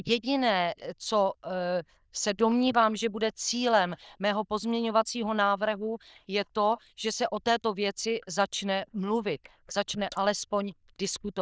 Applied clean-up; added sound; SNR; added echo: neural diffusion model UNIVERSE++.